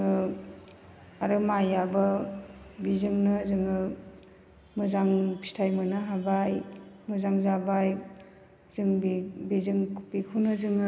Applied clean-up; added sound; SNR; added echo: none; none; none; none.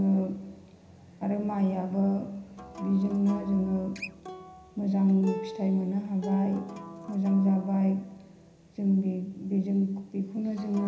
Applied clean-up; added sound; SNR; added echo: none; Acoustic guitar; 16 dB; reverberation time 0.5 s.